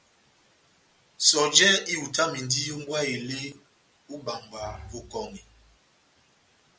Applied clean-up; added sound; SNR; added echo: none; Bowed string instrument; 17 dB; none.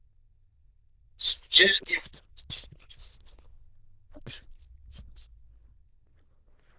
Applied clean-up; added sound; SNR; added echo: neural diffusion model UNIVERSE++.